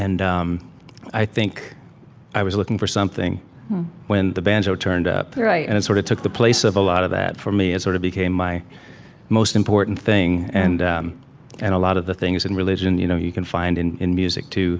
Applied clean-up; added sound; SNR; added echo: none; none; none; none.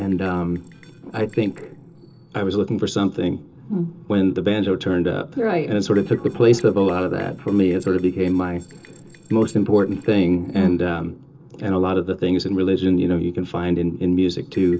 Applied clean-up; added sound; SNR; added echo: neural separator model SepFormer DNS4.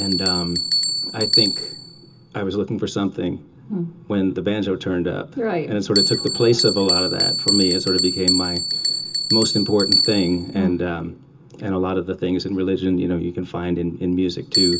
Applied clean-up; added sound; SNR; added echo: none; Bell; 2 dB; reverberation time 0.2 s.